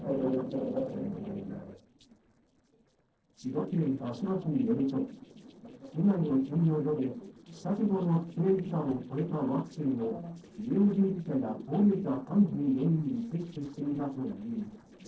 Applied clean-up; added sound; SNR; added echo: neural separator model SepFormer DNS4.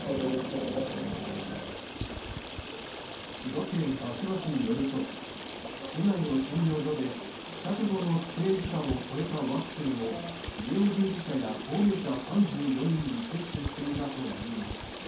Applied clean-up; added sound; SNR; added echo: none; Stream; 8 dB; reverberation time 0.6 s.